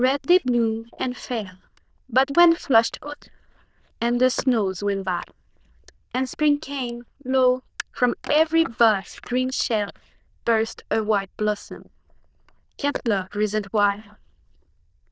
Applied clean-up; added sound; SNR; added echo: neural diffusion model UNIVERSE++.